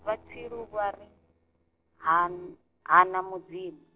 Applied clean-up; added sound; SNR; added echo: neural separator model SepFormer DNS4.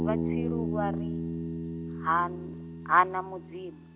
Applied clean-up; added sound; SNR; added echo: none; Bass guitar; 2 dB; none.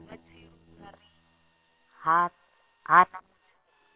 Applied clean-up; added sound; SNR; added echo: neural separator model SepFormer WHAM!.